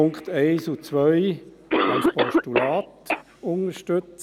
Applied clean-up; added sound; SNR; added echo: none; Cough; 3 dB; none.